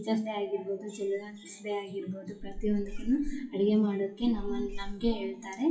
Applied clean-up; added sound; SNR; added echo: classical method WPE with log-MMSE.